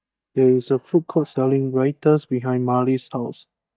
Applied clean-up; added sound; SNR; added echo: neural mask model DeepFilterNet 3.